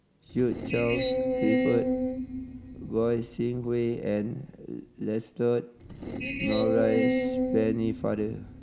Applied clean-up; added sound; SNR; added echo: none; Screech; 0 dB; none.